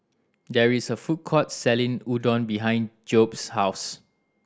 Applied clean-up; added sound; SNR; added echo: none; none; none; none.